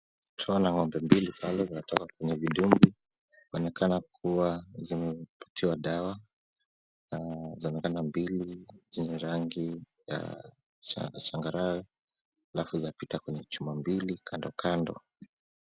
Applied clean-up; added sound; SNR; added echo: none; none; none; none.